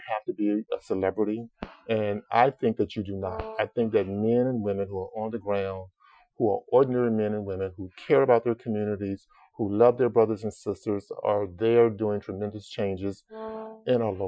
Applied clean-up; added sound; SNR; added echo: classical method Wiener filter.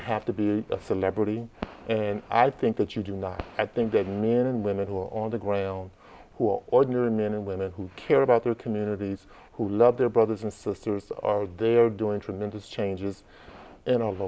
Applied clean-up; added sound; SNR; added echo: none; none; none; none.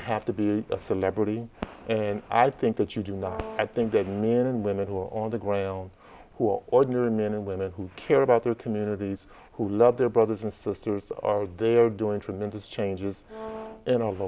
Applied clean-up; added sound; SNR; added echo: none; Brass instrument; 14 dB; none.